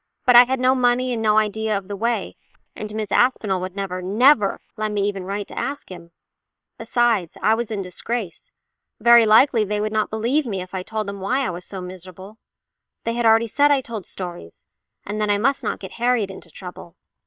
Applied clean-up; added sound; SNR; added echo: neural separator model SepFormer WHAM!.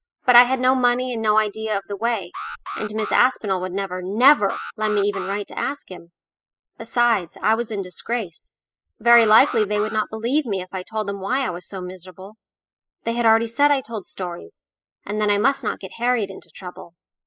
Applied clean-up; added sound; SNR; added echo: classical method spectral subtraction.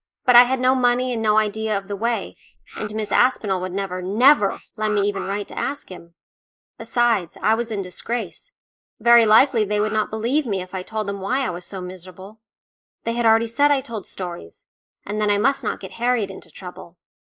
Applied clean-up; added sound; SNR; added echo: neural mask model Resemble Enhance denoiser.